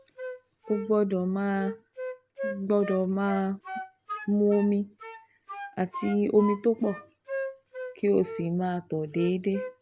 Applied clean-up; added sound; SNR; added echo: none; Wind instrument, woodwind instrument; 11 dB; none.